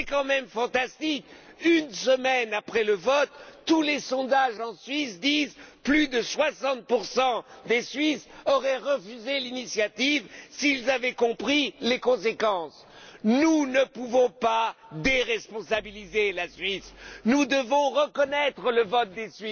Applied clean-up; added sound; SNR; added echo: none; none; none; none.